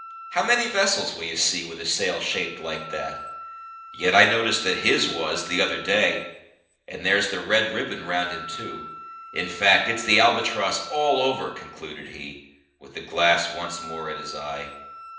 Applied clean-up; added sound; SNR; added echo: none; Wind instrument, woodwind instrument; 16 dB; reverberation time 0.8 s.